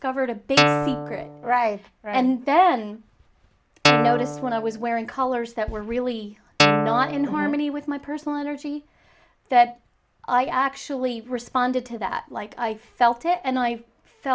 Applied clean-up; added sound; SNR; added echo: none; Guitar; -3 dB; none.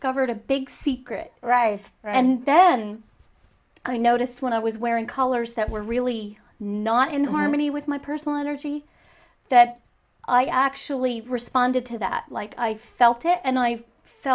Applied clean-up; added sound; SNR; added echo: none; none; none; none.